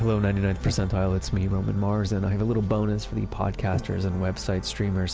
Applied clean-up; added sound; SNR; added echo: none; Breathing; 8 dB; none.